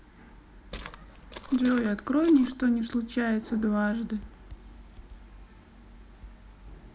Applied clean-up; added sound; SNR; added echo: none; Walk, footsteps; 15 dB; none.